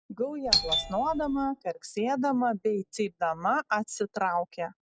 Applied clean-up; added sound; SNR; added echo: classical method log-MMSE.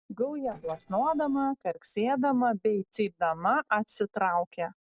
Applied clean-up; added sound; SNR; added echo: neural separator model SepFormer DNS4.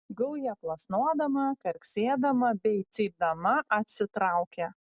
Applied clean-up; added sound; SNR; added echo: none; none; none; none.